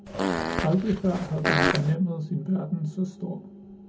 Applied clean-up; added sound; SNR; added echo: none; Fart; 0 dB; reverberation time 0.3 s.